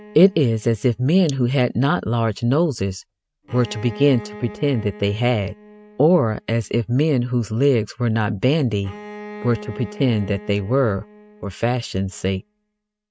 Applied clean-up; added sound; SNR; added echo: neural mask model RNNoise.